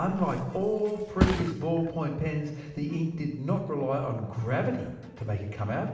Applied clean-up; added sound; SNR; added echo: none; Thump, thud; 7 dB; reverberation time 0.9 s.